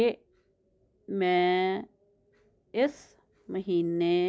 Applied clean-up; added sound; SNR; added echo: none; none; none; none.